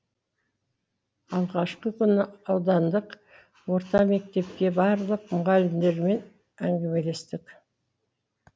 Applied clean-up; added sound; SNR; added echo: none; none; none; none.